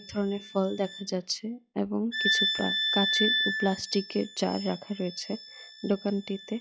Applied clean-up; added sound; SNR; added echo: classical method log-MMSE.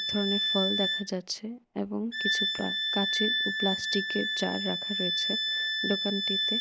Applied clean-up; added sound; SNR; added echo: none; Wind instrument, woodwind instrument; -2 dB; none.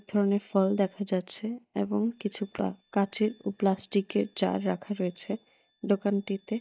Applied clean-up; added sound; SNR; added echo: neural mask model DeepFilterNet 3.